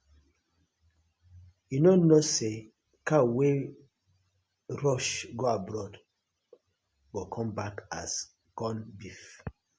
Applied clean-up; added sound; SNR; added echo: none; none; none; none.